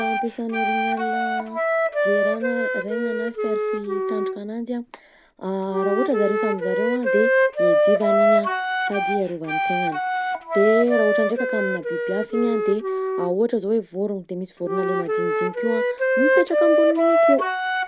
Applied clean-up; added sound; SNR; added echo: none; Wind instrument, woodwind instrument; -3 dB; none.